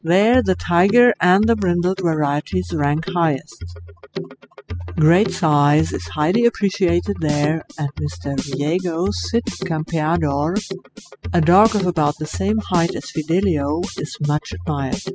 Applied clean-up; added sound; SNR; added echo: classical method spectral subtraction.